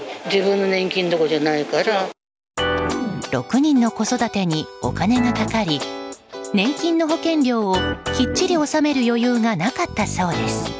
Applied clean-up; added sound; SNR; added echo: none; none; none; none.